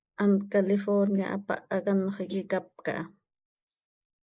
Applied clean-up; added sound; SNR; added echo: neural mask model Resemble Enhance denoiser.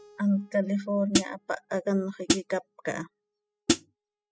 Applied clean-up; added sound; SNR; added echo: classical method spectral subtraction.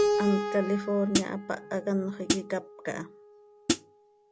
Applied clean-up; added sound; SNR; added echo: none; Hi-hat + Keyboard (musical); 1 dB; none.